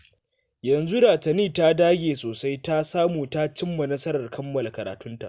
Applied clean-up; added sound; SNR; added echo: none; none; none; none.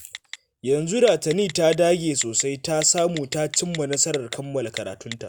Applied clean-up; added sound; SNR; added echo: none; Telephone; 17 dB; none.